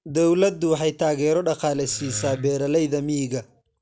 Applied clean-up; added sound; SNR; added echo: none; Wood; 13 dB; none.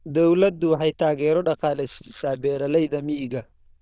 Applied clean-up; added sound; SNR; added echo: neural diffusion model UNIVERSE++.